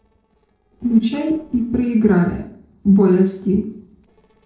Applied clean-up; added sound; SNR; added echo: neural separator model SepFormer DNS4.